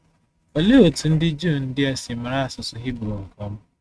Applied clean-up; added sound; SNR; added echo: neural mask model RNNoise.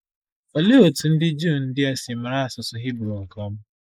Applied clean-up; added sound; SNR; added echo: neural mask model Resemble Enhance denoiser.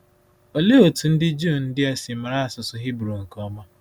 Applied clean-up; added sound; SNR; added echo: none; none; none; none.